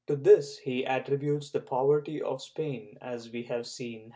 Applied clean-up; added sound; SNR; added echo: none; none; none; none.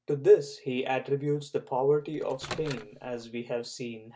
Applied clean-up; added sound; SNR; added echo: none; Microwave oven; 15 dB; none.